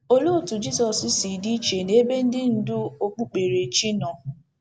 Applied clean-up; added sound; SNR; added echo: none; none; none; none.